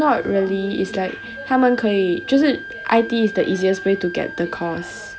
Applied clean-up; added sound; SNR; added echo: none; Wind instrument, woodwind instrument; 14 dB; none.